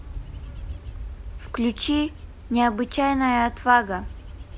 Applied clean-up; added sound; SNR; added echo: none; Wind / Bird / Insect; 11 dB; none.